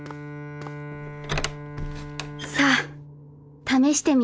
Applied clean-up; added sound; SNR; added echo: none; Bowed string instrument; 12 dB; none.